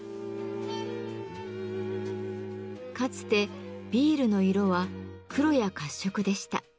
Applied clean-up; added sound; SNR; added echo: none; none; none; none.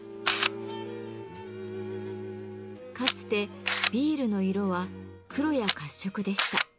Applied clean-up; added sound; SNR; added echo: none; Camera; 0 dB; none.